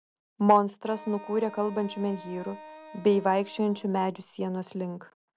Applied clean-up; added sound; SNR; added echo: none; Wind instrument, woodwind instrument; 18 dB; none.